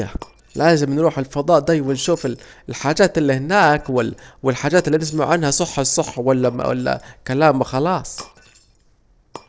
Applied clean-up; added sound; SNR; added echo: neural separator model SepFormer DNS4.